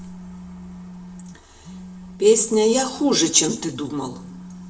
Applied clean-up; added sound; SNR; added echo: neural separator model SepFormer DNS4.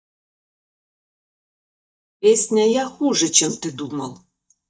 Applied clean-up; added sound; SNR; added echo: neural mask model DeepFilterNet 3.